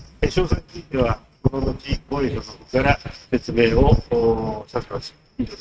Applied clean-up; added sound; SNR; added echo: neural mask model RNNoise.